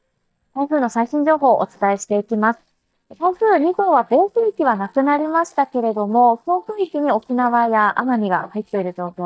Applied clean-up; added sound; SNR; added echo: neural mask model DeepFilterNet 3.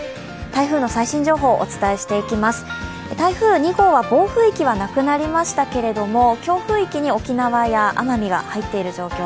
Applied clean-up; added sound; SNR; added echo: none; none; none; none.